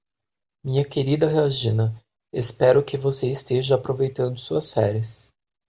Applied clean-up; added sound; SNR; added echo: none; none; none; none.